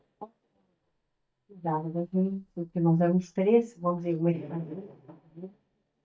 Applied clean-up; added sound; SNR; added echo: neural mask model DeepFilterNet 3.